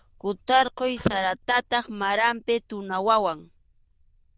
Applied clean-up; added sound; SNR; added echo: neural diffusion model UNIVERSE++.